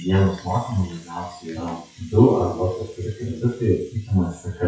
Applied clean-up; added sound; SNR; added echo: classical method WPE with log-MMSE.